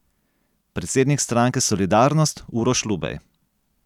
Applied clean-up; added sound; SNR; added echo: none; none; none; none.